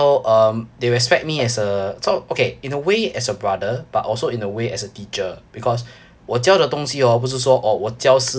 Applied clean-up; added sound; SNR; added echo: none; none; none; none.